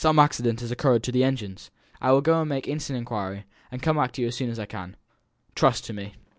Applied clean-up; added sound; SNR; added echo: none; none; none; none.